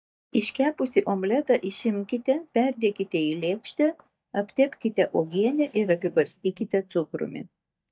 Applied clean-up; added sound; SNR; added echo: neural mask model DeepFilterNet 3.